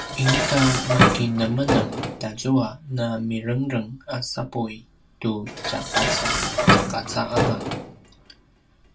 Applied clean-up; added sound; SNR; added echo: none; Dishes, pots, and pans; -1 dB; reverberation time 0.2 s.